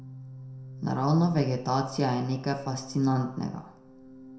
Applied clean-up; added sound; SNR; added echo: none; Organ; 17 dB; reverberation time 0.5 s.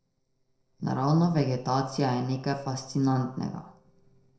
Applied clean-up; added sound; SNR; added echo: neural separator model SepFormer DNS4.